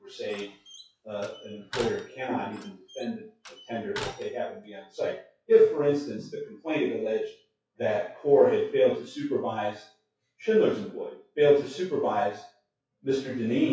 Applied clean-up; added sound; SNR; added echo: classical method WPE with log-MMSE.